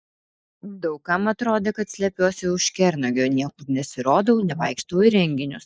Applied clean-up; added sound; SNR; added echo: neural mask model Resemble Enhance denoiser.